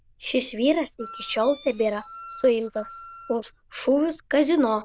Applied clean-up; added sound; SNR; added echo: neural diffusion model UNIVERSE++.